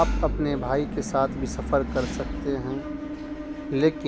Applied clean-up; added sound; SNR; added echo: none; Engine / Mechanisms; 4 dB; none.